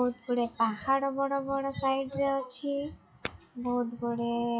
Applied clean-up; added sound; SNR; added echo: classical method WPE with log-MMSE.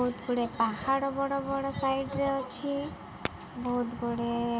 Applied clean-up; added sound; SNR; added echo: none; Fireworks; 19 dB; reverberation time 0.3 s.